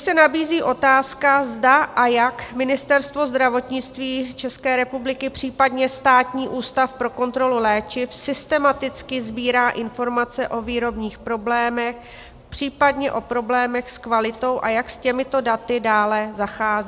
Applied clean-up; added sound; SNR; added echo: none; none; none; none.